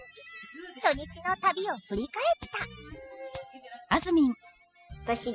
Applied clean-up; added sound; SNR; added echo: classical method spectral subtraction.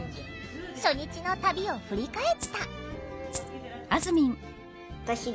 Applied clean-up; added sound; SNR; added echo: none; Rattle (instrument); 11 dB; none.